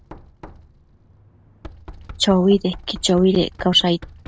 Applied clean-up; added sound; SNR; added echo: none; Knock; 19 dB; none.